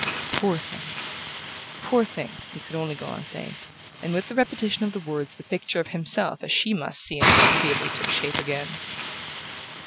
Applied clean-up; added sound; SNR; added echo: none; Hiss; -1 dB; none.